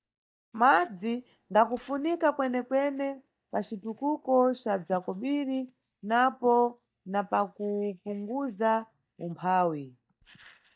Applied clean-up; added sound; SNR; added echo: neural mask model DeepFilterNet 3.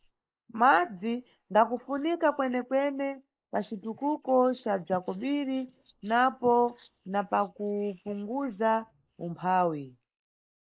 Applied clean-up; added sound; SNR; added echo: neural mask model Resemble Enhance denoiser.